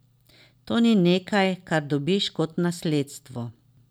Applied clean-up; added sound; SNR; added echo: none; none; none; none.